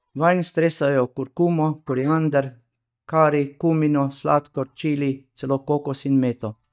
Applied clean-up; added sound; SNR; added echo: neural mask model DeepFilterNet 3.